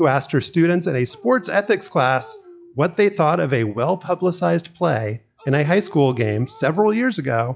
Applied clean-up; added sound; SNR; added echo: classical method log-MMSE.